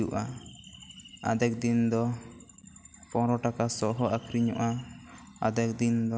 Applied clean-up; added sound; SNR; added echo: none; none; none; none.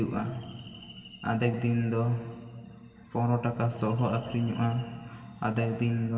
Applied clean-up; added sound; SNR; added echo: none; none; none; reverberation time 2.6 s.